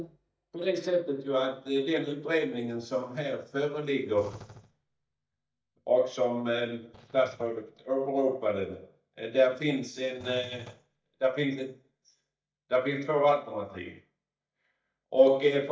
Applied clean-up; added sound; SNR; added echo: neural mask model DeepFilterNet 3.